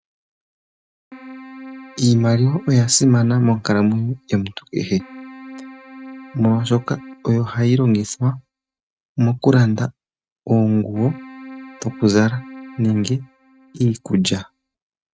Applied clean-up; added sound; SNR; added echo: neural mask model RNNoise.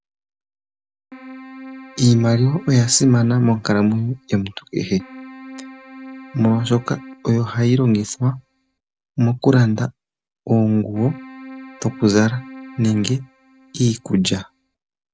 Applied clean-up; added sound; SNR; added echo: none; Keyboard (musical); 20 dB; none.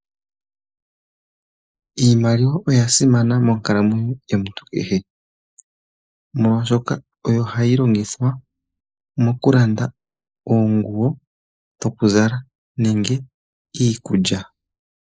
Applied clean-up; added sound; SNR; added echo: neural mask model Resemble Enhance denoiser.